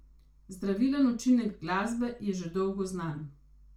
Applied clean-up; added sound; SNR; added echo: none; none; none; reverberation time 0.3 s.